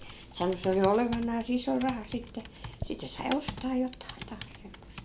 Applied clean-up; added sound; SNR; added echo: none; Computer keyboard; 12 dB; none.